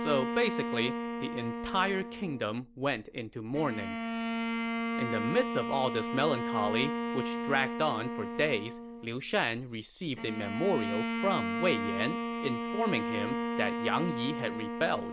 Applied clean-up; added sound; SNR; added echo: none; Bowed string instrument; 2 dB; none.